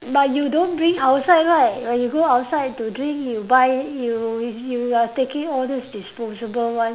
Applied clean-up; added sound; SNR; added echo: none; none; none; none.